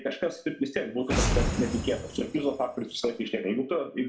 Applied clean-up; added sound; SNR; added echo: none; Boom; 3 dB; reverberation time 0.4 s.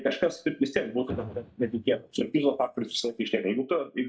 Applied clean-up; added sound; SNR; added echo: neural mask model DeepFilterNet 3.